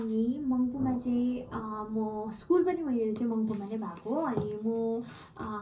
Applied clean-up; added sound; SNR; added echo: none; Thunder; 19 dB; reverberation time 0.5 s.